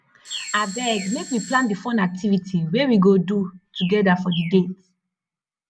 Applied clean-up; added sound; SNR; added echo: none; Bell / Doorbell + Bird; 14 dB; none.